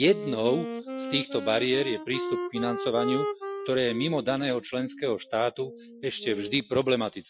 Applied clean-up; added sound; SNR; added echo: classical method Wiener filter.